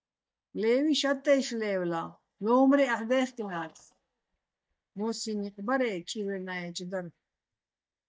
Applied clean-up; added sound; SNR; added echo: neural mask model DeepFilterNet 3.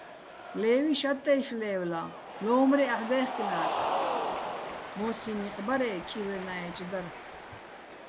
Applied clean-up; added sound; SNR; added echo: none; Cheering; 6 dB; none.